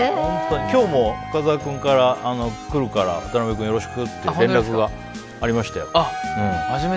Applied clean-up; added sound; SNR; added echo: none; Wind instrument, woodwind instrument; 11 dB; none.